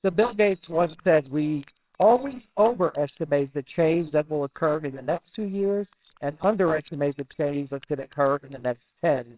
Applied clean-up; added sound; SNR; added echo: neural separator model SepFormer WHAMR!.